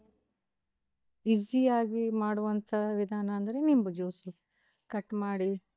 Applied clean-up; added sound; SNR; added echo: neural mask model DeepFilterNet 3.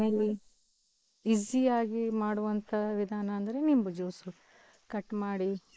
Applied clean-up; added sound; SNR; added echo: neural mask model Resemble Enhance denoiser.